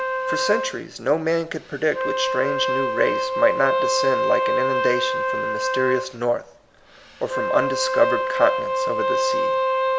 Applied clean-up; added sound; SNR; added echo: none; Wind instrument, woodwind instrument; -1 dB; none.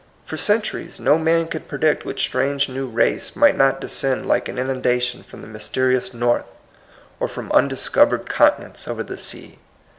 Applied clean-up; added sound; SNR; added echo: none; none; none; none.